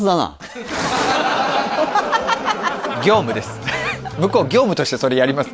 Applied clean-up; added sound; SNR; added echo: none; none; none; none.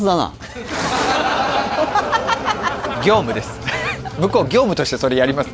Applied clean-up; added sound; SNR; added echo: none; Engine; 19 dB; none.